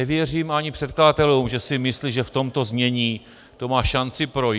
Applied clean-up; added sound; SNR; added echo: none; none; none; none.